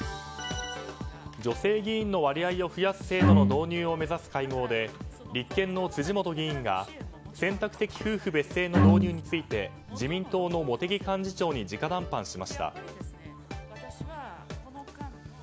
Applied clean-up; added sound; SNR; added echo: none; Bowed string instrument; -4 dB; none.